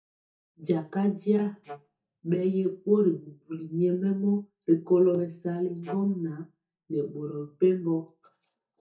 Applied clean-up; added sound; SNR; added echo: neural mask model DeepFilterNet 3.